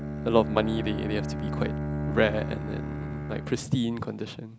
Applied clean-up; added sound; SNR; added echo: none; Bowed string instrument; 3 dB; none.